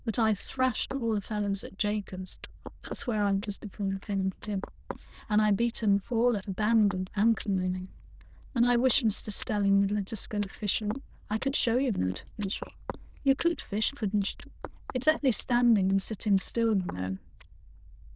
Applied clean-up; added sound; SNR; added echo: neural diffusion model UNIVERSE++.